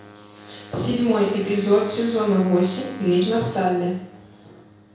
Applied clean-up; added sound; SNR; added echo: none; Wind instrument, woodwind instrument; 20 dB; reverberation time 0.7 s.